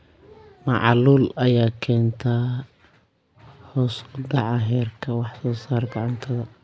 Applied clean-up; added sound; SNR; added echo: none; none; none; none.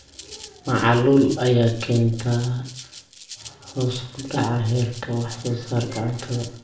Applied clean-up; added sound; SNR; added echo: none; Rattle (instrument); 19 dB; reverberation time 0.5 s.